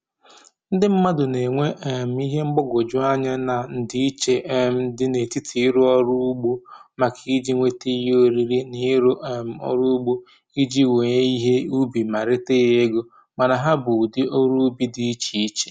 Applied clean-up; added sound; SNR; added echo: none; none; none; none.